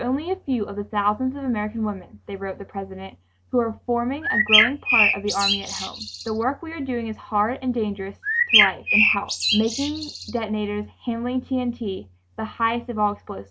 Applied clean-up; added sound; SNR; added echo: none; Bird; -4 dB; none.